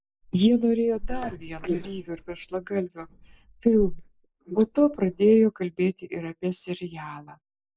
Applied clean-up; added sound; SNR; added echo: neural mask model Resemble Enhance denoiser.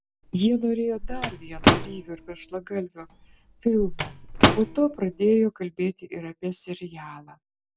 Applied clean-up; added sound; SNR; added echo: none; Microwave oven; -1 dB; none.